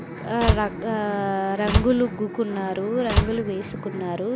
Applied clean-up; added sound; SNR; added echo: none; Slam; 2 dB; none.